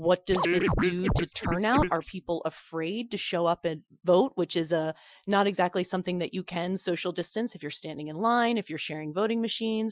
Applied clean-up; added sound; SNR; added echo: classical method Wiener filter.